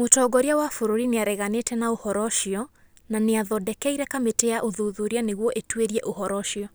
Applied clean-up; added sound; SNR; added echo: none; none; none; none.